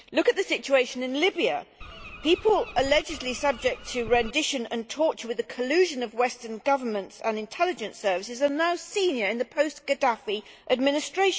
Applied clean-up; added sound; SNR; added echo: none; Bird; 14 dB; none.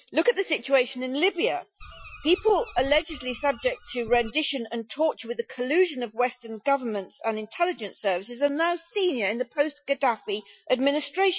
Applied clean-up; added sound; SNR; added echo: classical method Wiener filter.